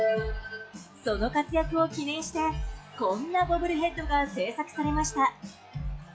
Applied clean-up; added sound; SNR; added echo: classical method log-MMSE.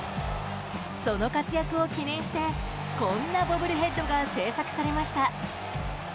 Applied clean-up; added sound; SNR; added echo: none; none; none; none.